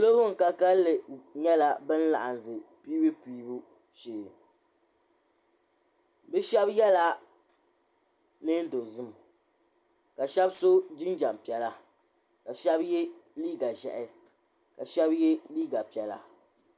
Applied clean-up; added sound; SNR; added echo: none; none; none; none.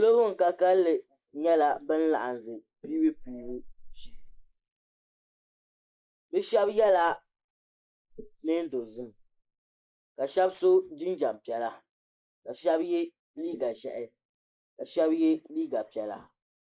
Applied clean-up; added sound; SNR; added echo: neural mask model Resemble Enhance denoiser.